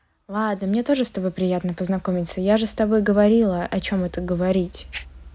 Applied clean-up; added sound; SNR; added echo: none; none; none; none.